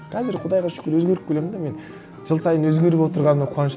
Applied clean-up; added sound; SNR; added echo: none; none; none; none.